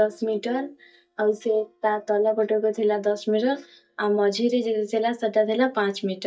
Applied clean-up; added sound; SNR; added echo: neural mask model DeepFilterNet 3.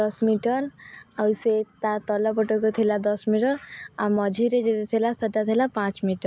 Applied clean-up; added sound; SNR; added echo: none; none; none; none.